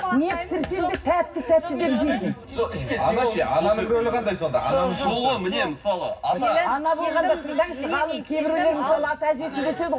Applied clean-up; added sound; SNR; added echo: none; none; none; reverberation time 0.4 s.